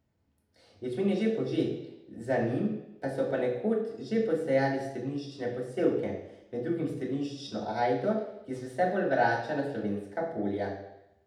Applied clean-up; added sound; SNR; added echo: none; none; none; reverberation time 0.8 s.